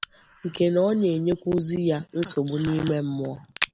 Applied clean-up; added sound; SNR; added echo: none; Crack; 10 dB; none.